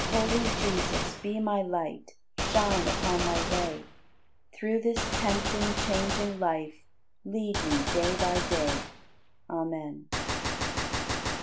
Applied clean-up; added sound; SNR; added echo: none; Gunshot, gunfire; 1 dB; none.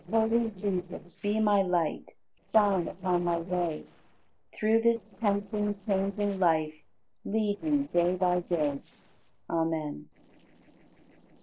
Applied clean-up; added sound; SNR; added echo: neural separator model SepFormer DNS4.